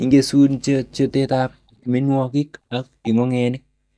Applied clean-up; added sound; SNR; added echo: neural mask model DeepFilterNet 3.